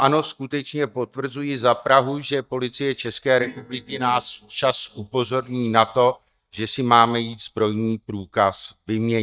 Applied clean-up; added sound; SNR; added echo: neural mask model DeepFilterNet 3.